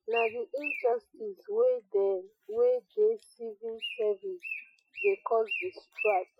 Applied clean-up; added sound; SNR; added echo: classical method Wiener filter.